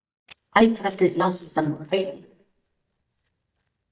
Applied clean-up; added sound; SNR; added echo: neural mask model DeepFilterNet 3.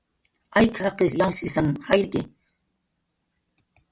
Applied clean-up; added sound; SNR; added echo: none; none; none; none.